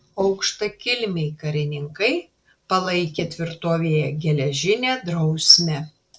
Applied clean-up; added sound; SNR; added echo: neural separator model SepFormer DNS4.